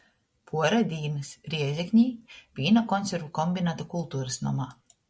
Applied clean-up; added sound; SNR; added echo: none; none; none; none.